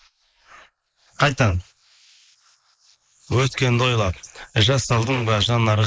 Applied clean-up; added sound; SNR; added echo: neural mask model Resemble Enhance denoiser.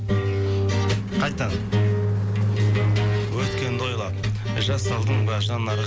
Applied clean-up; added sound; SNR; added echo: none; Car passing by / Engine / Truck; 15 dB; none.